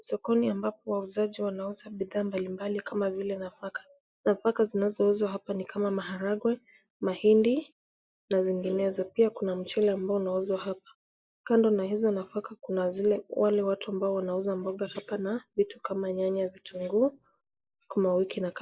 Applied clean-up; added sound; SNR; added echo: neural mask model Resemble Enhance denoiser.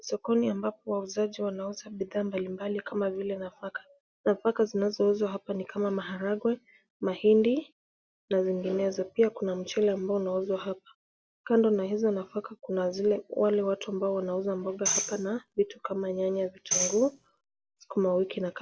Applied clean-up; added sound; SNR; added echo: none; Tambourine; 5 dB; none.